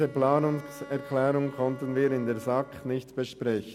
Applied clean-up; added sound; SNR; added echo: none; Bowed string instrument; 17 dB; none.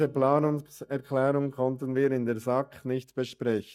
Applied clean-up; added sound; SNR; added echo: neural mask model DeepFilterNet 3.